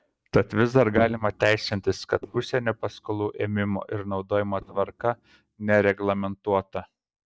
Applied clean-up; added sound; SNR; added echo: neural mask model DeepFilterNet 3.